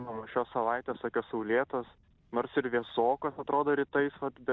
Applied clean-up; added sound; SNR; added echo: none; none; none; none.